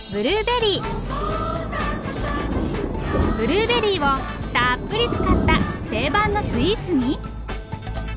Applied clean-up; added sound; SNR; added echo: none; Thunder; 4 dB; none.